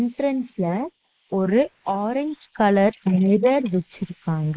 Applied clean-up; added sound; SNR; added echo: neural mask model Resemble Enhance denoiser.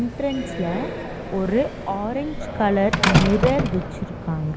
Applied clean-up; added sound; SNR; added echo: none; Slam; 2 dB; none.